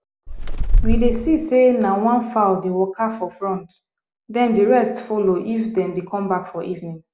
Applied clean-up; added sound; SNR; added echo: none; Bird; -3 dB; none.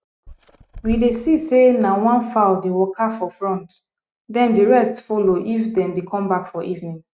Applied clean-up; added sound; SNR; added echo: neural mask model RNNoise.